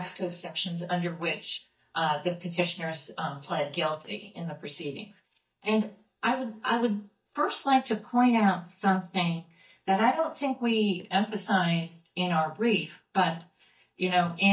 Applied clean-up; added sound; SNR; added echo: neural mask model DeepFilterNet 3.